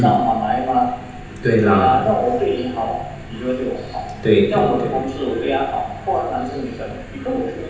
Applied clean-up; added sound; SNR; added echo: none; Boat, Water vehicle; 19 dB; reverberation time 0.9 s.